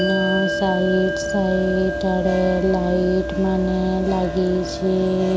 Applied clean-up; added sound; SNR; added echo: none; Bell; 6 dB; none.